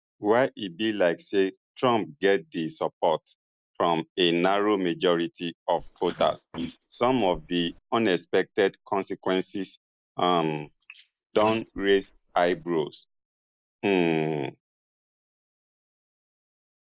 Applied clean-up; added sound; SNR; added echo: neural mask model Resemble Enhance denoiser.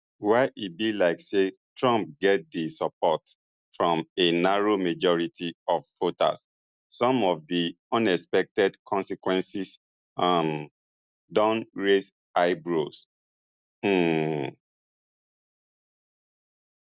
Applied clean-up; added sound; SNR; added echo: none; none; none; none.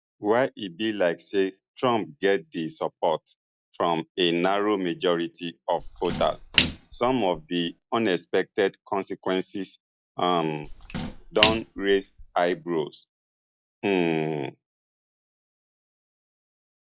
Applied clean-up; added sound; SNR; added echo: classical method log-MMSE.